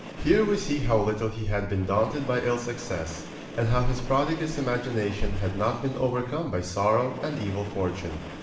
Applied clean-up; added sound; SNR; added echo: none; Train; 14 dB; reverberation time 0.8 s.